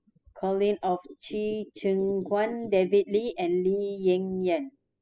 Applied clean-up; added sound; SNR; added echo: classical method spectral subtraction.